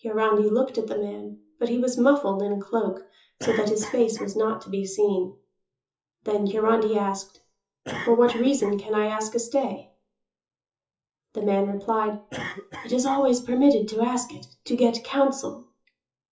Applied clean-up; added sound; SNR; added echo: classical method WPE with log-MMSE.